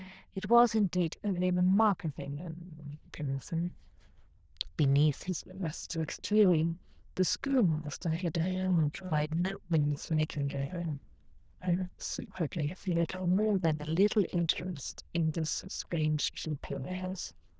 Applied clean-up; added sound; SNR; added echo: neural diffusion model UNIVERSE++.